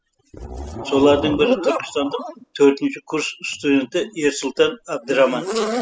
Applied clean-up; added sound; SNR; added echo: classical method spectral subtraction.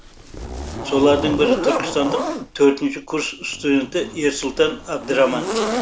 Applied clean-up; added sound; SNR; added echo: none; Zipper (clothing); 5 dB; none.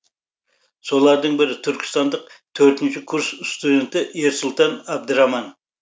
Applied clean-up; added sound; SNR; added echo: none; none; none; none.